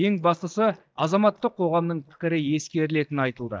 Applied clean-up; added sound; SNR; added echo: neural mask model DeepFilterNet 3.